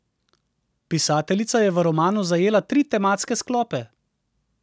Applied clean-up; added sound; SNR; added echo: none; none; none; none.